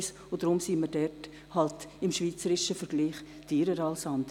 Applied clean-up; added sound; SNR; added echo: none; none; none; none.